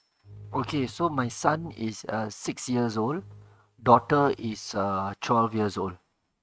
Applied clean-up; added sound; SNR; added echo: neural mask model RNNoise.